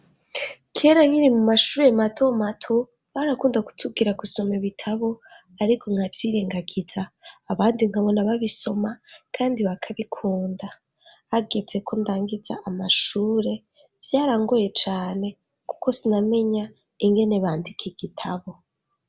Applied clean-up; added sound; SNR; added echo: none; none; none; none.